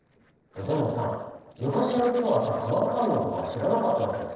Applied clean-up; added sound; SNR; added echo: neural separator model SepFormer DNS4.